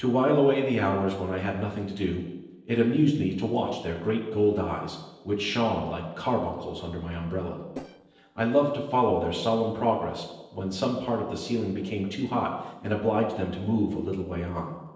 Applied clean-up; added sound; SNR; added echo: neural separator model SepFormer DNS4.